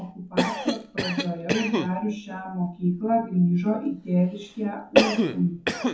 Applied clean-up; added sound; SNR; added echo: none; Cough; 2 dB; reverberation time 0.3 s.